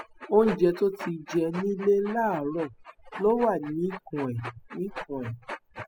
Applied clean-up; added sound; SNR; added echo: classical method spectral subtraction.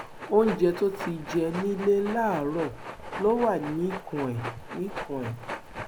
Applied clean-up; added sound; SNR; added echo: none; Train; 11 dB; none.